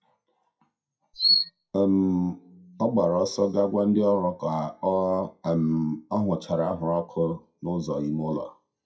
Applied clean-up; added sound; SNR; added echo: classical method WPE with log-MMSE.